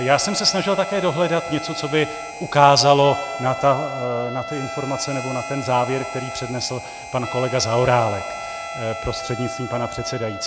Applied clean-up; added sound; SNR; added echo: none; Harmonica + Trumpet; 10 dB; none.